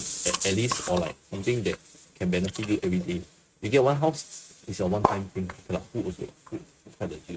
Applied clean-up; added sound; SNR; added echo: neural mask model RNNoise.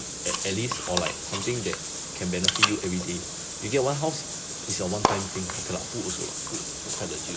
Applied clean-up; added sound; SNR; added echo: none; Bathtub (filling or washing) / Water; -1 dB; none.